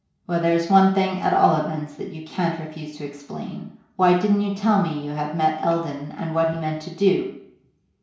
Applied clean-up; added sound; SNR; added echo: none; none; none; reverberation time 0.6 s.